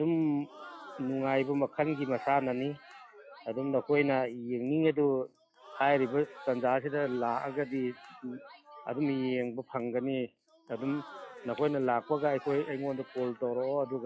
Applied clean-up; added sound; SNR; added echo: classical method log-MMSE.